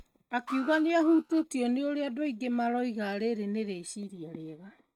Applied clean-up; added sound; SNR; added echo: neural mask model RNNoise.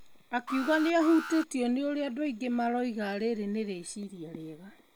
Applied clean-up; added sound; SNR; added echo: none; Alarm; 11 dB; none.